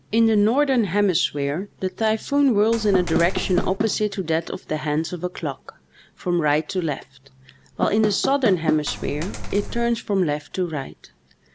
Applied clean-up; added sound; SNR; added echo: none; Coin (dropping) + Knock / Wood; 4 dB; none.